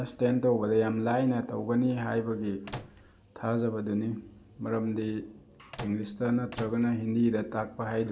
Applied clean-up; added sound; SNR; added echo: none; Microwave oven; 13 dB; none.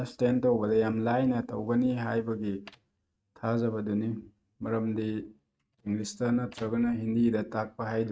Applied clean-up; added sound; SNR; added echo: neural mask model RNNoise.